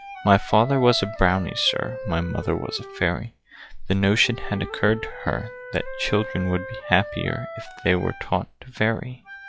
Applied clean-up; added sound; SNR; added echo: classical method log-MMSE.